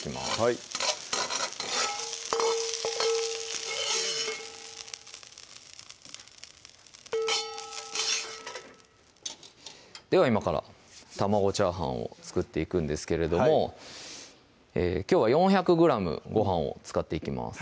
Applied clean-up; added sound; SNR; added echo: none; none; none; none.